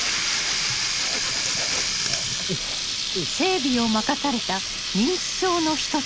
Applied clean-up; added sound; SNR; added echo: none; Water tap, faucet; 0 dB; none.